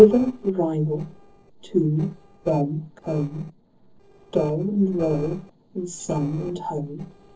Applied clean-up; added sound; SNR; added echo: neural separator model SepFormer DNS4.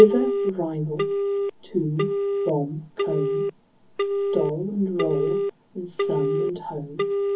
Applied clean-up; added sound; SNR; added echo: none; Telephone; 0 dB; reverberation time 0.3 s.